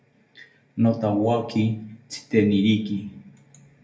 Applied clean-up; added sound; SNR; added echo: none; none; none; reverberation time 0.3 s.